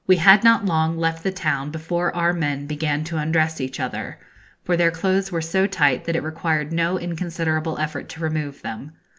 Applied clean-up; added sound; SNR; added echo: none; none; none; none.